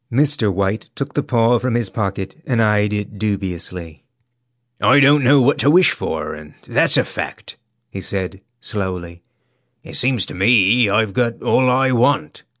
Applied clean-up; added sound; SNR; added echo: none; none; none; none.